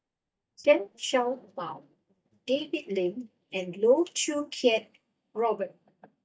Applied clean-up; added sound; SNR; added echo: neural mask model DeepFilterNet 3.